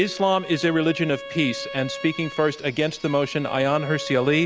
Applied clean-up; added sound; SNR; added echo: none; Bowed string instrument; 14 dB; none.